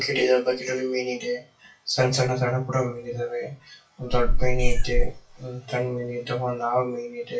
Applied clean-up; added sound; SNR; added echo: classical method WPE with log-MMSE.